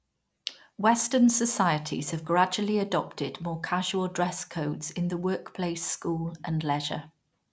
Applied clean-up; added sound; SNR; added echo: none; none; none; none.